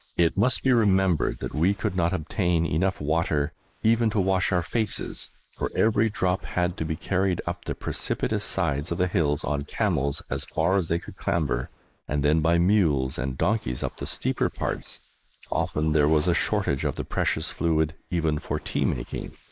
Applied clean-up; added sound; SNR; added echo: neural mask model Resemble Enhance denoiser.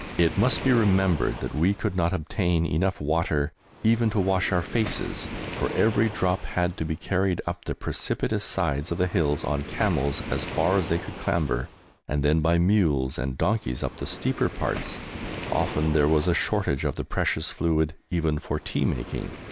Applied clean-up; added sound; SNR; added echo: none; Waves, surf; 13 dB; none.